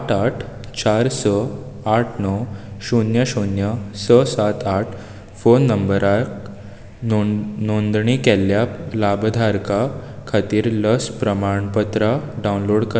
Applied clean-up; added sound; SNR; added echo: none; none; none; none.